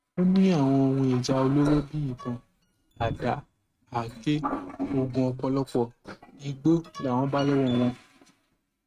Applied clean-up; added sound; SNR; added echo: neural mask model RNNoise.